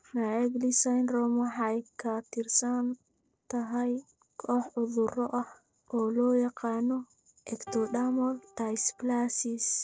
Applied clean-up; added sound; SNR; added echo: neural separator model SepFormer DNS4.